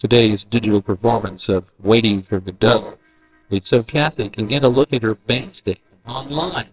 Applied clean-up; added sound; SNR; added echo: neural separator model SepFormer WHAMR!.